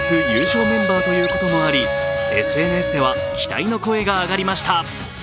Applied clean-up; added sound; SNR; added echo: none; Wind instrument, woodwind instrument; 2 dB; none.